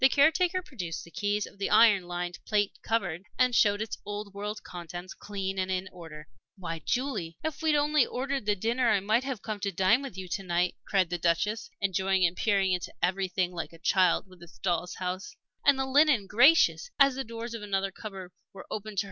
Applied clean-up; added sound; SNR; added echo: none; none; none; none.